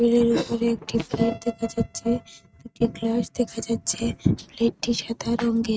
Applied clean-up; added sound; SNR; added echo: neural mask model RNNoise.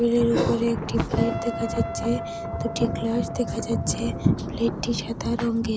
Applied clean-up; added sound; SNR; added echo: none; Wind instrument, woodwind instrument + Thunder; 5 dB; none.